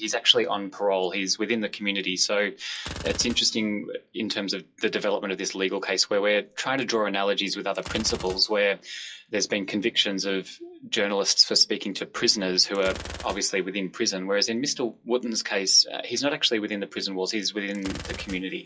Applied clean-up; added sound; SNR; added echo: classical method WPE with log-MMSE.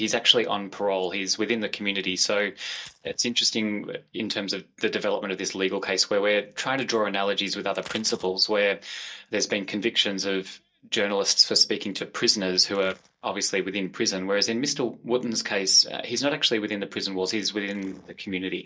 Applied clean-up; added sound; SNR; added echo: neural mask model DeepFilterNet 3.